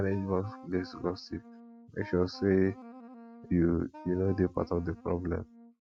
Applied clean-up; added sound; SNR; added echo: neural mask model RNNoise.